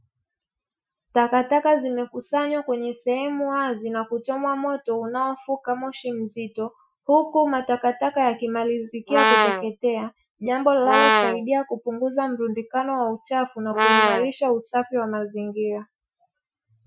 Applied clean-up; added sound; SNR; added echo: classical method Wiener filter.